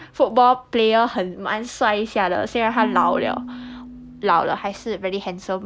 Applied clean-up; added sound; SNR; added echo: none; Marimba, xylophone / Wood; 14 dB; none.